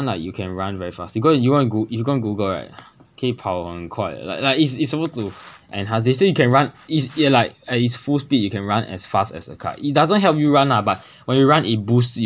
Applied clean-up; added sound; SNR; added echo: none; none; none; none.